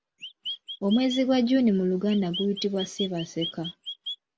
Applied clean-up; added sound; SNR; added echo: none; Chirp, tweet; 11 dB; none.